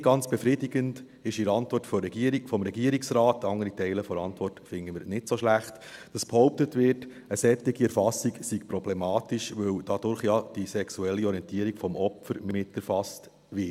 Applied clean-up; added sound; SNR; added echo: none; none; none; none.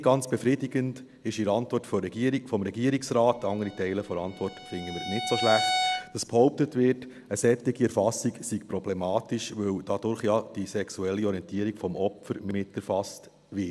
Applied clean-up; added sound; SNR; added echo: none; Bowed string instrument; 5 dB; none.